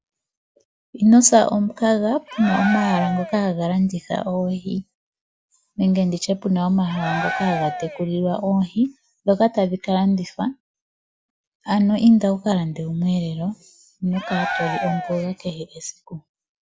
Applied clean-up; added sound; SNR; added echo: none; Cheering; 6 dB; none.